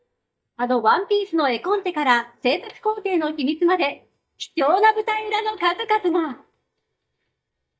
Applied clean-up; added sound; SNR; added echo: neural mask model DeepFilterNet 3.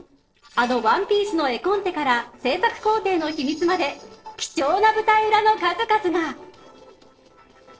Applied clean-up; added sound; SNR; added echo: neural separator model SepFormer DNS4.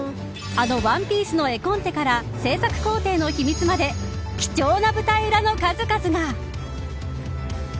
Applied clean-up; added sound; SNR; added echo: none; none; none; none.